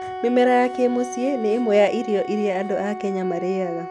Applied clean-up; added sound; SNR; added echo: none; Wind instrument, woodwind instrument; 10 dB; none.